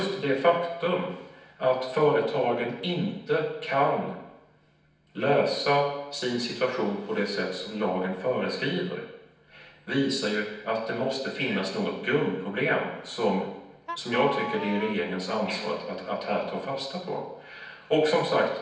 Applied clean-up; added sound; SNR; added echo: none; Wind instrument, woodwind instrument; 9 dB; reverberation time 0.9 s.